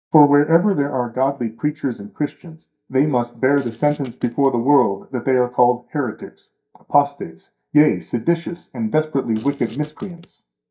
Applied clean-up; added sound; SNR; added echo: neural mask model DeepFilterNet 3.